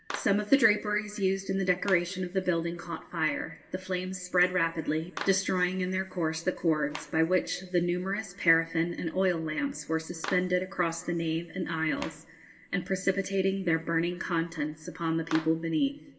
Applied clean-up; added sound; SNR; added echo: none; Clapping; 19 dB; reverberation time 1.6 s.